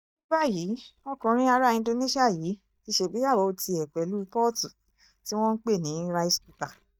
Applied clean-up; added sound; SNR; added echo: neural mask model DeepFilterNet 3.